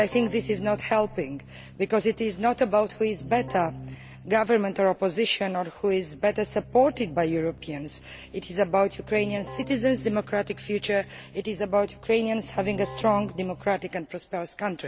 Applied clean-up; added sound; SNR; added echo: none; Keyboard (musical); 17 dB; none.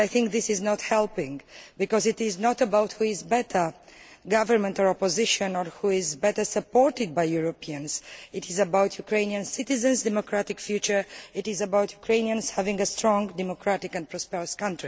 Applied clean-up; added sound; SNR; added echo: none; none; none; none.